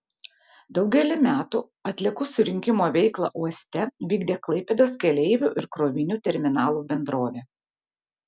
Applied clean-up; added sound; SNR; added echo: none; none; none; none.